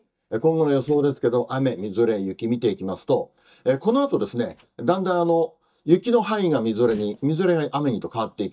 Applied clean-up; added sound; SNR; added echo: neural mask model DeepFilterNet 3.